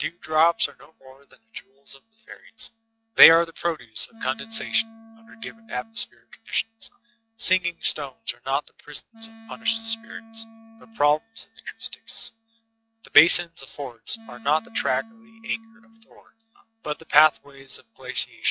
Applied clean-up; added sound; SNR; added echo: classical method log-MMSE.